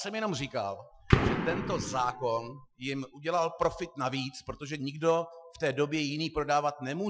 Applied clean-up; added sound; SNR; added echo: classical method Wiener filter.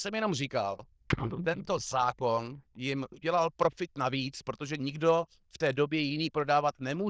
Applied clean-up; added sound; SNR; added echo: neural diffusion model UNIVERSE++.